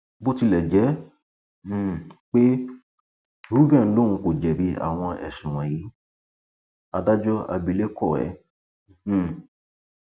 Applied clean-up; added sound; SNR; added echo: none; none; none; none.